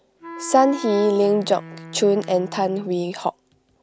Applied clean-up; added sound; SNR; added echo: none; Wind instrument, woodwind instrument; 16 dB; none.